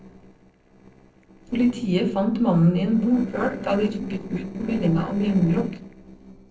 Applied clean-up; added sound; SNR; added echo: neural separator model SepFormer DNS4.